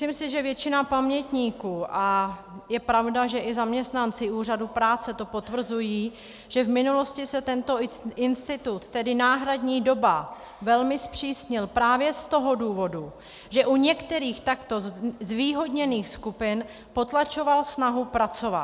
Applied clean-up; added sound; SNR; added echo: none; none; none; none.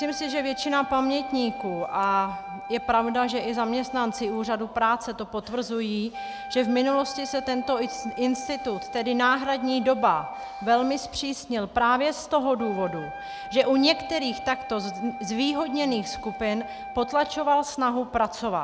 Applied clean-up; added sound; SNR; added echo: none; Wind instrument, woodwind instrument; 12 dB; none.